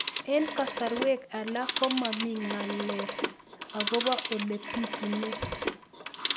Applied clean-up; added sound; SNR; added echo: none; Telephone; 1 dB; none.